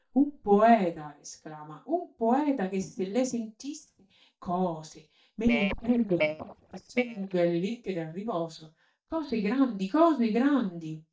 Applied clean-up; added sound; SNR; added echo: neural mask model DeepFilterNet 3.